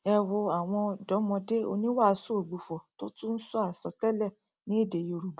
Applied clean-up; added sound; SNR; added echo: none; none; none; none.